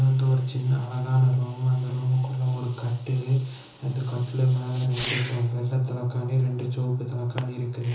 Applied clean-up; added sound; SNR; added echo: none; Fireworks; 15 dB; reverberation time 0.6 s.